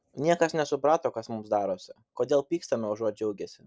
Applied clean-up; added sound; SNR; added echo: none; none; none; none.